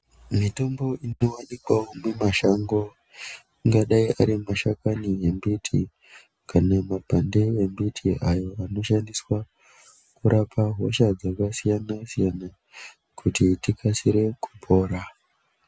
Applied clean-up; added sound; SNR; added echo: none; none; none; none.